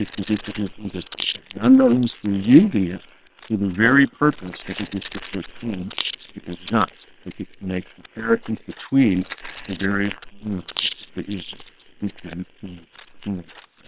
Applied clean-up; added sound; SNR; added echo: neural separator model SepFormer WHAM!.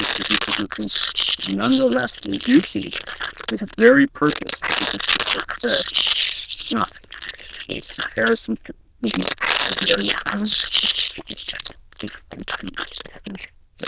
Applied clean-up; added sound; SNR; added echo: neural diffusion model UNIVERSE++.